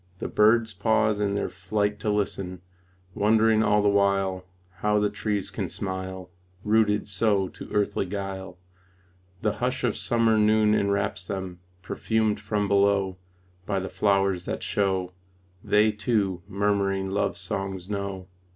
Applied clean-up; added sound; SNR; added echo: none; none; none; none.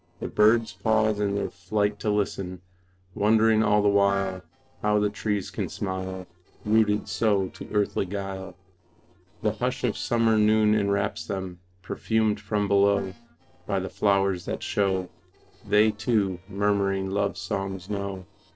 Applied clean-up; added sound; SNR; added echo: neural separator model SepFormer DNS4.